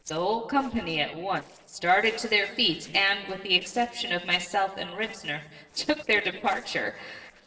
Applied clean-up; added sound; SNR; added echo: neural separator model SepFormer DNS4.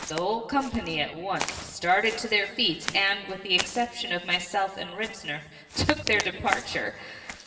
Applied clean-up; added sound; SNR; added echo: none; Walk, footsteps; 10 dB; reverberation time 2.3 s.